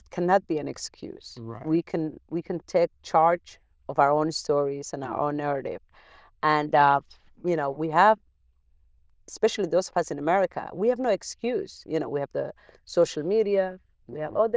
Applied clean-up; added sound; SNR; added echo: neural diffusion model UNIVERSE++.